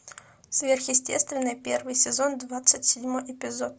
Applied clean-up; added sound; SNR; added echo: none; none; none; none.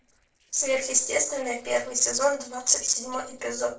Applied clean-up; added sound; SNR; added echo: neural separator model SepFormer DNS4.